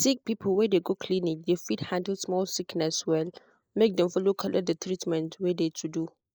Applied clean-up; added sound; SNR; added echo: neural mask model Resemble Enhance denoiser.